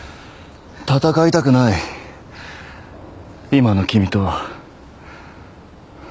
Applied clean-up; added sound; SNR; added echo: none; none; none; none.